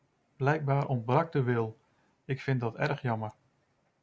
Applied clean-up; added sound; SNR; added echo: none; none; none; none.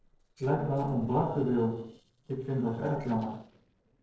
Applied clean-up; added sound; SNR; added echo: neural separator model SepFormer DNS4.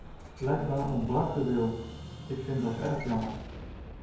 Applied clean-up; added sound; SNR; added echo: none; Explosion; 10 dB; reverberation time 0.9 s.